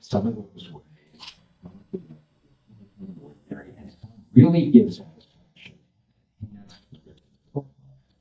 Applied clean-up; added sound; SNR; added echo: neural mask model DeepFilterNet 3.